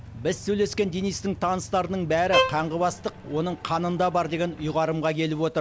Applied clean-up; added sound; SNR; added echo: none; Bowed string instrument; 2 dB; none.